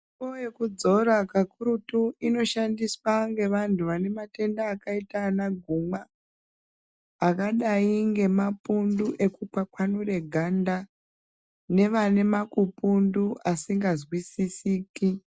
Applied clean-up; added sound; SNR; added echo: none; none; none; none.